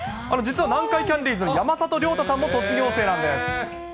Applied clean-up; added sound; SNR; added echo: none; none; none; none.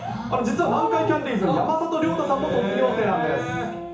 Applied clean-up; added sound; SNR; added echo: none; none; none; reverberation time 0.8 s.